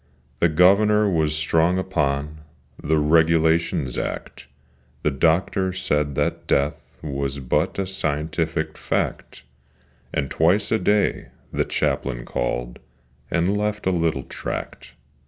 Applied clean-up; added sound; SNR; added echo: none; none; none; none.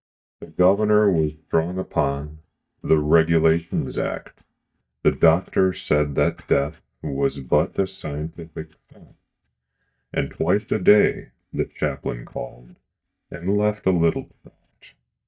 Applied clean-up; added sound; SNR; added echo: neural mask model DeepFilterNet 3.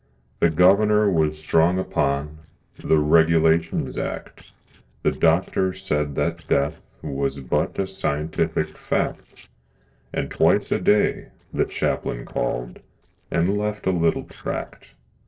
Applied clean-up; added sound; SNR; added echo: neural separator model SepFormer DNS4.